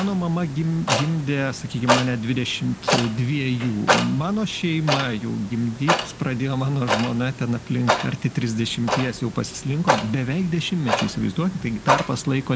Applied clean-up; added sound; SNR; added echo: none; Clock; 3 dB; none.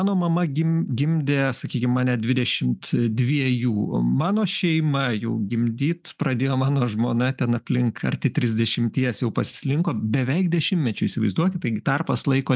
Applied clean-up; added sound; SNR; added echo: none; none; none; none.